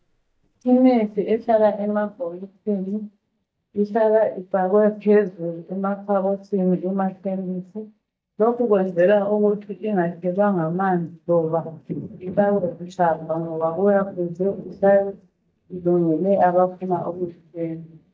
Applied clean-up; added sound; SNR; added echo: neural mask model DeepFilterNet 3.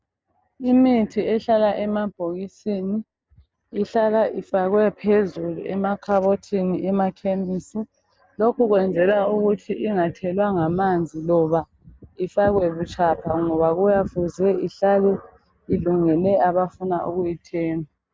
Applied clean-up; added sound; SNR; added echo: none; none; none; none.